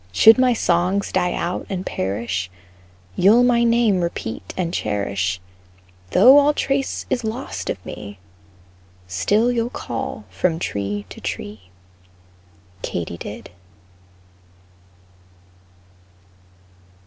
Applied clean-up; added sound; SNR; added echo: none; none; none; none.